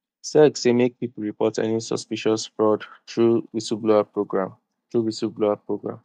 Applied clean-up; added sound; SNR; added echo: neural mask model DeepFilterNet 3.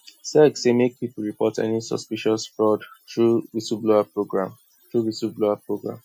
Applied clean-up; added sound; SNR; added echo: classical method Wiener filter.